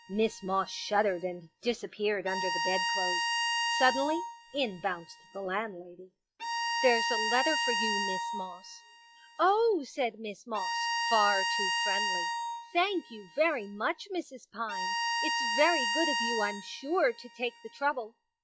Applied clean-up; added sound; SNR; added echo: classical method log-MMSE.